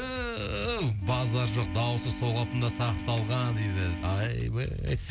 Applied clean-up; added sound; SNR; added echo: none; Organ; 9 dB; none.